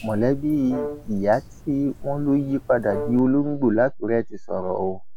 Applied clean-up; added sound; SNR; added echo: none; Drip + Brass instrument; 10 dB; none.